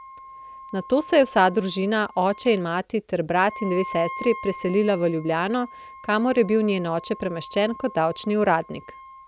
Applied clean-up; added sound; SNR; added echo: none; Wind instrument, woodwind instrument; 17 dB; none.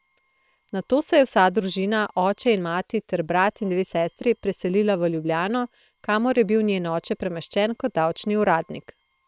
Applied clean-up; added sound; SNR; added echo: neural separator model SepFormer WHAM!.